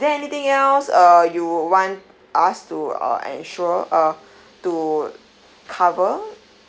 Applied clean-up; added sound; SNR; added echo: none; none; none; none.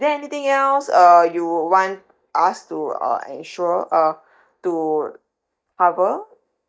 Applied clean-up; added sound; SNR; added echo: neural mask model DeepFilterNet 3.